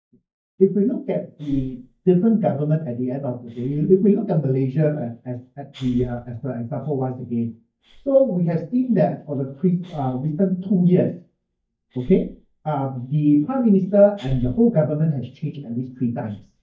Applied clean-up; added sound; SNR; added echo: neural mask model DeepFilterNet 3.